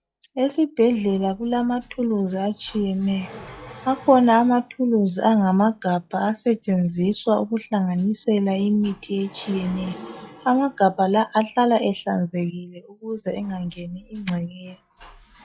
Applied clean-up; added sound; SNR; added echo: classical method log-MMSE.